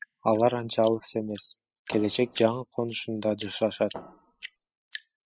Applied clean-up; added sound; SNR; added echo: classical method spectral subtraction.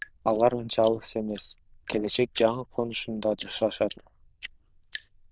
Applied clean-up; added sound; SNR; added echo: neural diffusion model UNIVERSE++.